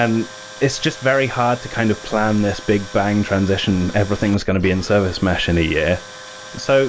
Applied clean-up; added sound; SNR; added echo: none; Tools; 17 dB; none.